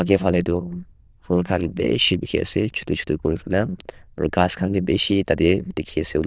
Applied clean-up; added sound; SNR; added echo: neural diffusion model UNIVERSE++.